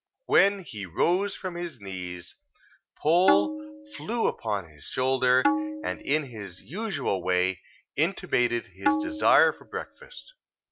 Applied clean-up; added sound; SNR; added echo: none; Tabla; 3 dB; none.